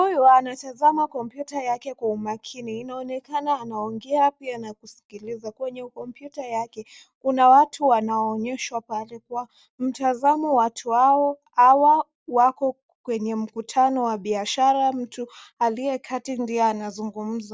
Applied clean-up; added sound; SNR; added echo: none; none; none; none.